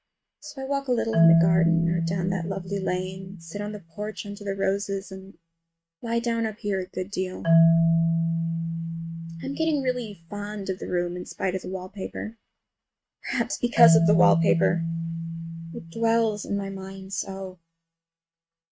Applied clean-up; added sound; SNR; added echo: neural mask model RNNoise.